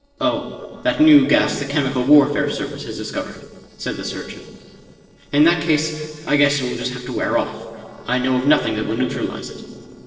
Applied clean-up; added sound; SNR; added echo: neural separator model SepFormer DNS4.